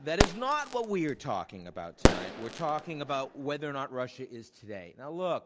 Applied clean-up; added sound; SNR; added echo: none; Fireworks; -3 dB; none.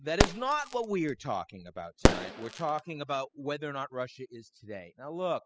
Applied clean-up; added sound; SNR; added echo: classical method spectral subtraction.